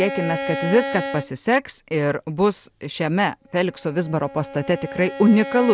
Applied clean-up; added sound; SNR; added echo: none; Bowed string instrument; 11 dB; none.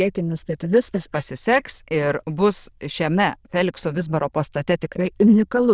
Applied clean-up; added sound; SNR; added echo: neural diffusion model UNIVERSE++.